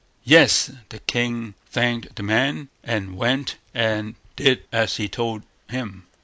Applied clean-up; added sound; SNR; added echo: none; none; none; none.